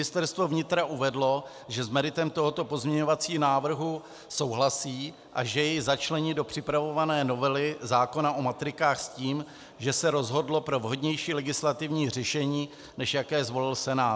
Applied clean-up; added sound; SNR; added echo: none; none; none; none.